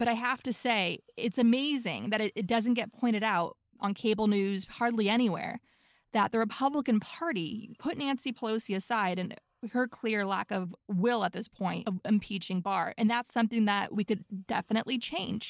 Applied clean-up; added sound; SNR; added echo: neural mask model Resemble Enhance denoiser.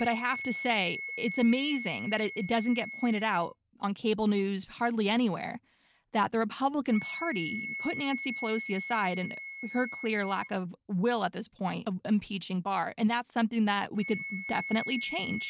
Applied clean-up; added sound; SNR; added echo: none; Wind instrument, woodwind instrument; 11 dB; none.